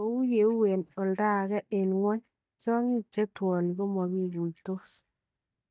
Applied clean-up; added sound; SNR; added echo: neural mask model DeepFilterNet 3.